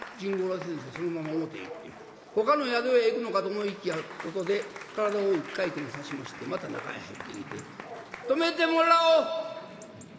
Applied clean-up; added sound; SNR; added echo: none; Bark / Chatter / Chirp, tweet / Livestock, farm animals, working animals + Applause / Crowd; 14 dB; none.